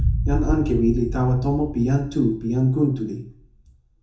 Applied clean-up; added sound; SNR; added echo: none; Boom; 5 dB; reverberation time 0.6 s.